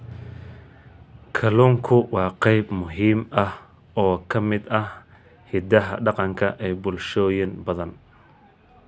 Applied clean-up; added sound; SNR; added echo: none; none; none; none.